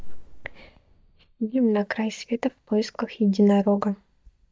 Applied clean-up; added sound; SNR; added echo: neural mask model DeepFilterNet 3.